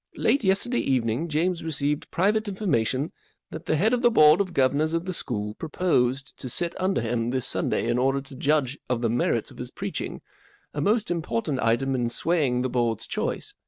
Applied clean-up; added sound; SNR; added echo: none; none; none; none.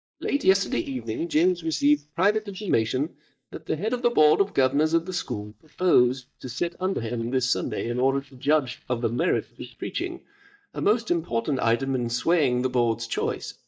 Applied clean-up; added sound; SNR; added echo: neural mask model DeepFilterNet 3.